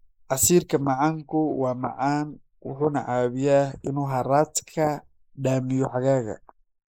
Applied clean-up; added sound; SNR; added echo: neural mask model Resemble Enhance denoiser.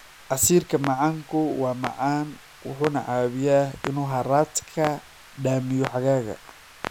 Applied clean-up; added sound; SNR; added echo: none; Clock; 15 dB; none.